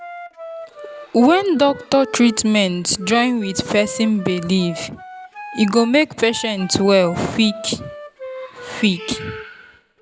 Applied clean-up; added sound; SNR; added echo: none; Wind instrument, woodwind instrument; 16 dB; none.